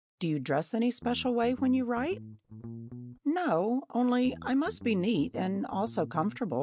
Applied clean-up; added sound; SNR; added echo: neural mask model RNNoise.